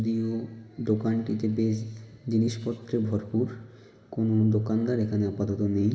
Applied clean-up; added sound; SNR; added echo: none; none; none; reverberation time 1.4 s.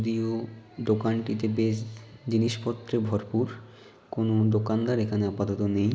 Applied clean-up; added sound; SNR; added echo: none; none; none; none.